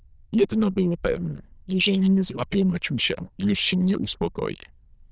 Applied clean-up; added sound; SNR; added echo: neural diffusion model UNIVERSE++.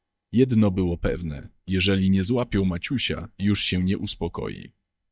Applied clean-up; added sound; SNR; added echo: neural mask model DeepFilterNet 3.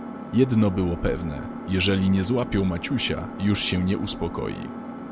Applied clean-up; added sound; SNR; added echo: none; Engine; 10 dB; none.